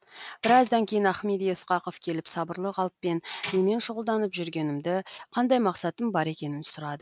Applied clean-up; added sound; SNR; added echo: neural mask model RNNoise.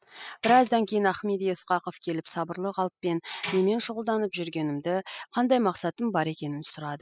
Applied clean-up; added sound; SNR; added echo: classical method spectral subtraction.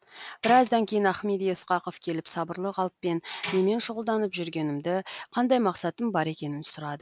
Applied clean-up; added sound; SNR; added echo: none; Tambourine; 15 dB; none.